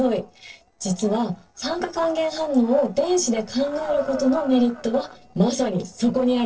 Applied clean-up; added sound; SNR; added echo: neural separator model SepFormer DNS4.